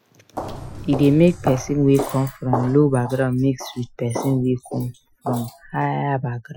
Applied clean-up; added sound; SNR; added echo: classical method Wiener filter.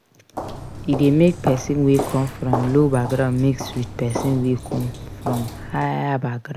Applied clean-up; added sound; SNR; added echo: none; Walk, footsteps; 9 dB; none.